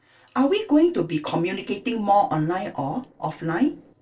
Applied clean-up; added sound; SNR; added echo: neural separator model SepFormer DNS4.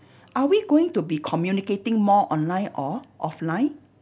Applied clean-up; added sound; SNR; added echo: none; none; none; none.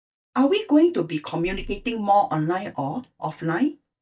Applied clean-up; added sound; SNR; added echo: neural mask model DeepFilterNet 3.